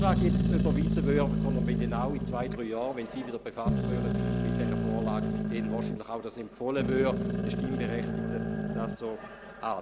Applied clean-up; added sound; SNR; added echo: none; Growling; -4 dB; none.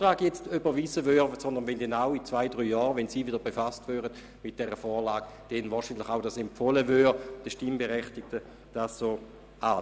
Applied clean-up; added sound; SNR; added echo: none; none; none; none.